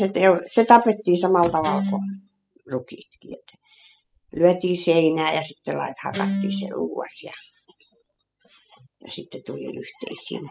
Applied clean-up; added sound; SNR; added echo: classical method spectral subtraction.